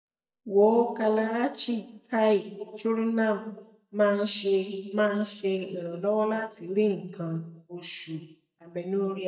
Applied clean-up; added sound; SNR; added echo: neural mask model DeepFilterNet 3.